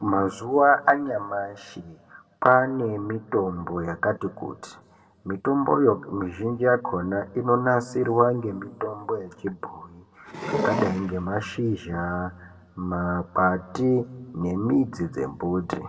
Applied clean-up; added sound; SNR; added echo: none; Wood; 5 dB; reverberation time 1.0 s.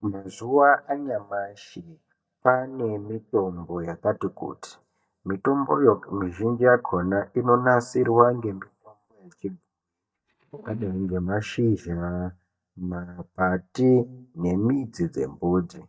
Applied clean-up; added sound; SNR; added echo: neural mask model DeepFilterNet 3.